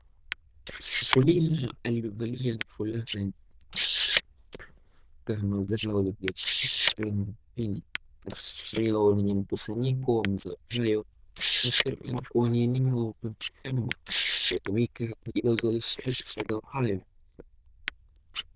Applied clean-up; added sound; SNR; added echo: neural diffusion model UNIVERSE++.